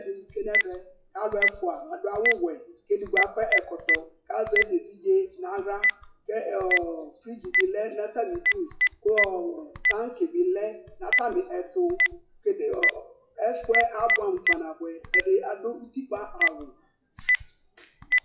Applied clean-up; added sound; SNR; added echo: classical method WPE with log-MMSE.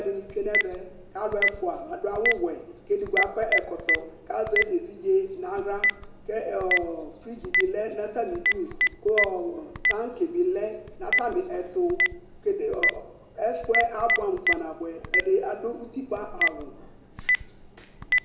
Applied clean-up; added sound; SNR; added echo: none; Telephone; 0 dB; reverberation time 0.8 s.